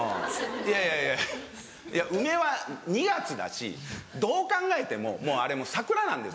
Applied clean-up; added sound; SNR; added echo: none; none; none; none.